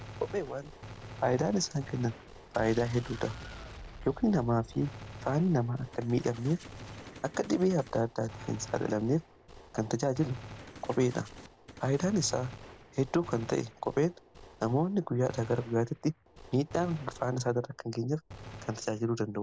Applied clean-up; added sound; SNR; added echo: none; Gunshot, gunfire; 15 dB; none.